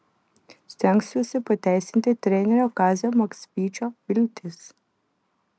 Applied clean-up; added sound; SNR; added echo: none; none; none; none.